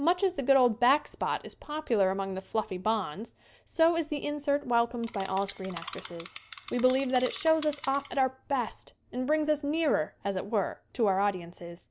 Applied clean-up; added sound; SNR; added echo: none; Insect; 16 dB; none.